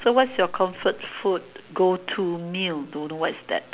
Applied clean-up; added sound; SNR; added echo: none; none; none; none.